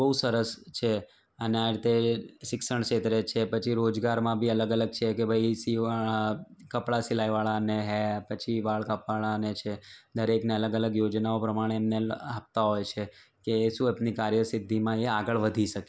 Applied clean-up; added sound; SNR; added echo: none; none; none; none.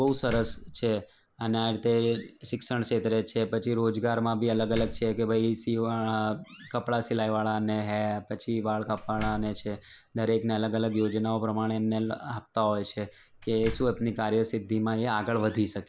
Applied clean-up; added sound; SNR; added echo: none; Slam; 17 dB; none.